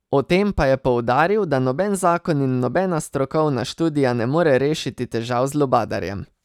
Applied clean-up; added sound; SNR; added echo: none; none; none; none.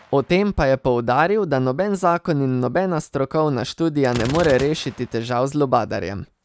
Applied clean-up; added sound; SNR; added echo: none; Gunshot, gunfire; 19 dB; none.